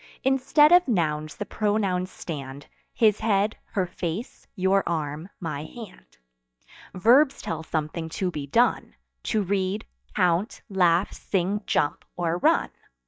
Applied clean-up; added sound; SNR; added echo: neural mask model DeepFilterNet 3.